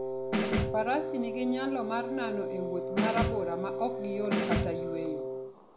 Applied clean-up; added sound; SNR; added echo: none; Snare drum + Wind instrument, woodwind instrument; -2 dB; none.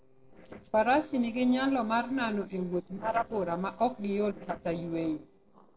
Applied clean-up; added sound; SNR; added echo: neural separator model SepFormer DNS4.